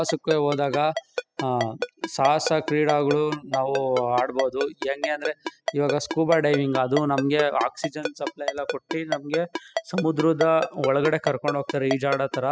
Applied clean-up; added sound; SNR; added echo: classical method spectral subtraction.